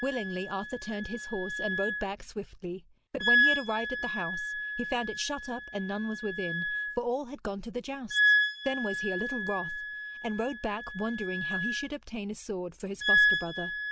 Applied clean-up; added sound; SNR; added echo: none; Wind instrument, woodwind instrument; -3 dB; none.